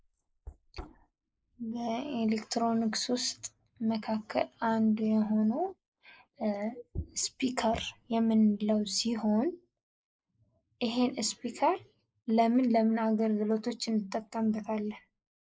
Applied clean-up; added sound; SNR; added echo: neural mask model Resemble Enhance denoiser.